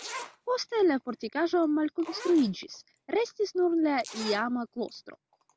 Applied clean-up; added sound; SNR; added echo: none; Zipper (clothing); 18 dB; none.